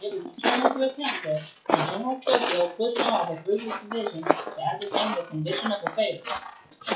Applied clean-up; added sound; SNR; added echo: classical method WPE with log-MMSE.